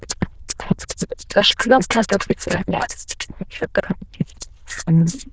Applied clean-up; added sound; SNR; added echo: neural diffusion model UNIVERSE++.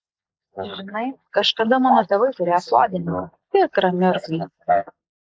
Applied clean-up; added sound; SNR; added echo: neural mask model Resemble Enhance denoiser.